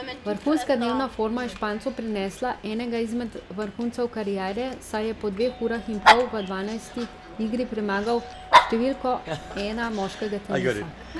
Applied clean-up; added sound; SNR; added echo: none; Dog; 1 dB; none.